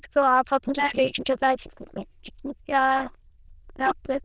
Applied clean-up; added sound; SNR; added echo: neural diffusion model UNIVERSE++.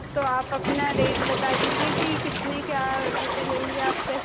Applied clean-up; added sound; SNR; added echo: none; Waves, surf; -1 dB; none.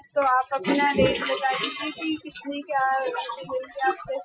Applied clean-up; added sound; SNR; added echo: classical method Wiener filter.